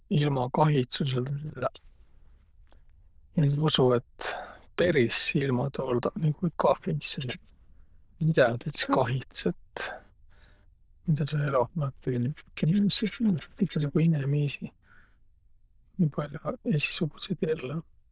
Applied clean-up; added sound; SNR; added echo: neural diffusion model UNIVERSE++.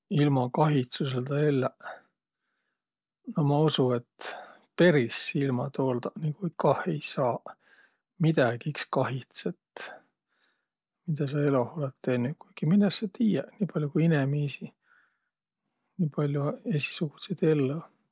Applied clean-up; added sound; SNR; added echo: none; none; none; none.